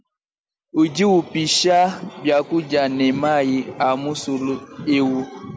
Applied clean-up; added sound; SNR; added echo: none; none; none; none.